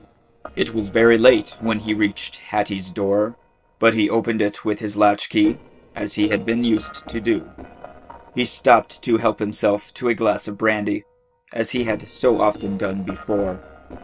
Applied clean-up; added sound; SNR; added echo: neural separator model SepFormer DNS4.